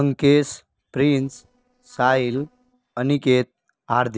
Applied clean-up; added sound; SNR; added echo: neural separator model SepFormer DNS4.